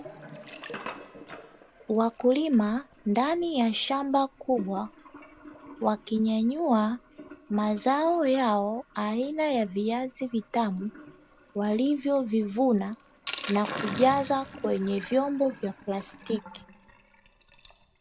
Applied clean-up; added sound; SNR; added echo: none; Sink (filling or washing); 17 dB; none.